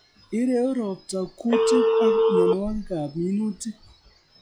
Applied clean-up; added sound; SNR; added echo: classical method log-MMSE.